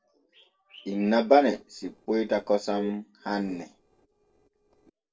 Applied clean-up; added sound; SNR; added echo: neural separator model SepFormer DNS4.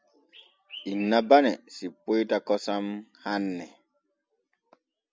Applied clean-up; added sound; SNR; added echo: none; none; none; none.